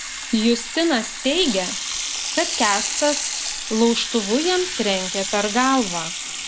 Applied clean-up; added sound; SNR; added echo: none; Sink (filling or washing) / Water tap, faucet; 5 dB; none.